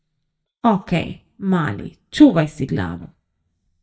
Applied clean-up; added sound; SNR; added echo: neural mask model DeepFilterNet 3.